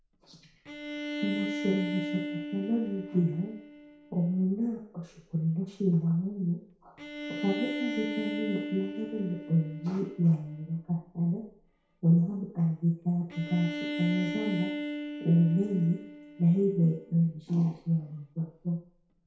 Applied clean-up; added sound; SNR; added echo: none; Bowed string instrument; 9 dB; reverberation time 0.5 s.